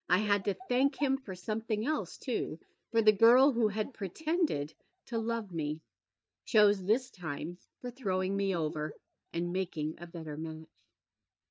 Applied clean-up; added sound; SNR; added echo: neural mask model DeepFilterNet 3.